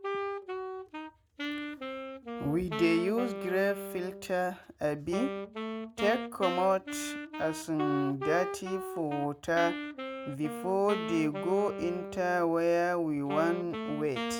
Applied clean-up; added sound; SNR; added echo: none; Wind instrument, woodwind instrument; 6 dB; none.